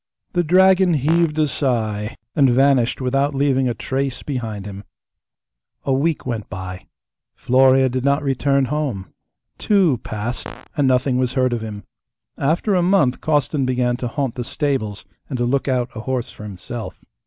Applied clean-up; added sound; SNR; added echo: none; Fart; 13 dB; none.